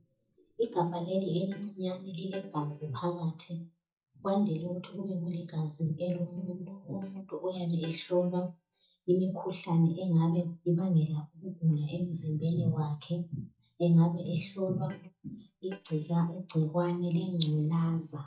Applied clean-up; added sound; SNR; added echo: neural mask model DeepFilterNet 3.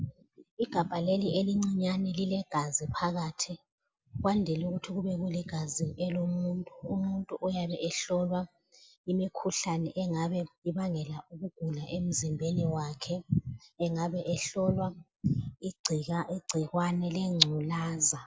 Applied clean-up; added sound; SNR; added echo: none; none; none; none.